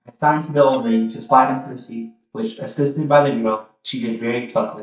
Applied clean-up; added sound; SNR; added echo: neural mask model DeepFilterNet 3.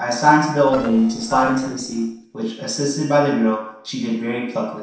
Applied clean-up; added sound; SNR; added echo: neural separator model SepFormer DNS4.